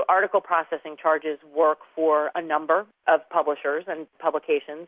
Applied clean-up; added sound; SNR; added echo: none; none; none; none.